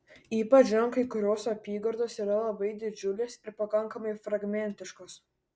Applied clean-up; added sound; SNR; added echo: none; none; none; none.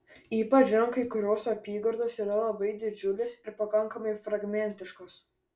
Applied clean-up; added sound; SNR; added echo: none; none; none; reverberation time 0.3 s.